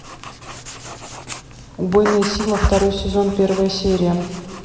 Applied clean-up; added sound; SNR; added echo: none; Writing; 12 dB; reverberation time 2.8 s.